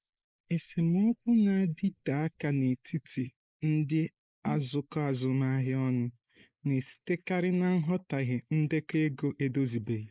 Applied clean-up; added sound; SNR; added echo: neural mask model Resemble Enhance denoiser.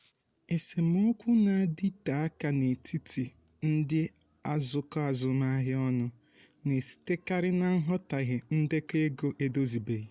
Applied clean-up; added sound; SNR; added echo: none; none; none; none.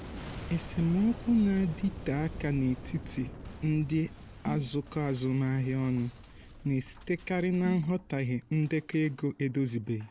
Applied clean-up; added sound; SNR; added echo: none; Snare drum + Boom; 13 dB; none.